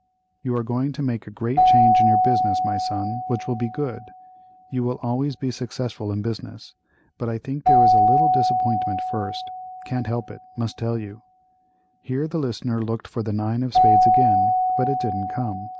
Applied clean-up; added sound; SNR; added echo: none; Keyboard (musical); -4 dB; none.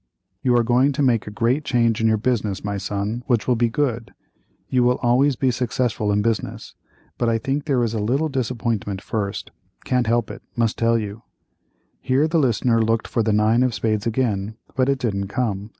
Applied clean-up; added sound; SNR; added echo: none; none; none; none.